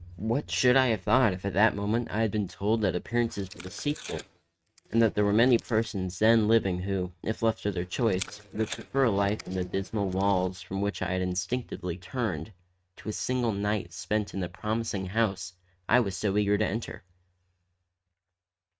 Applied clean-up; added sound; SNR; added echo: neural mask model RNNoise.